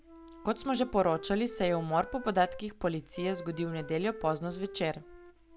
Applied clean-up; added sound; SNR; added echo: none; Wind instrument, woodwind instrument; 15 dB; none.